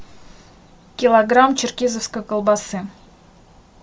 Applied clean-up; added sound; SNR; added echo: none; none; none; none.